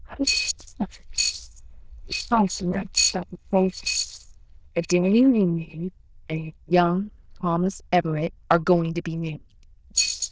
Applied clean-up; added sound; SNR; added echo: neural diffusion model UNIVERSE++.